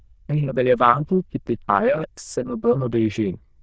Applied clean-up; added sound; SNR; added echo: neural diffusion model UNIVERSE++.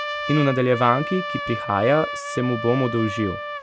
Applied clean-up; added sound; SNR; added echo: none; Trumpet; 7 dB; none.